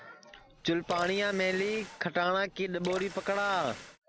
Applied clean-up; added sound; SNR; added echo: none; Water tap, faucet / Water; 14 dB; none.